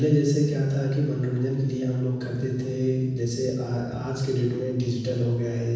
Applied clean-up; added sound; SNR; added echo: none; none; none; reverberation time 1.1 s.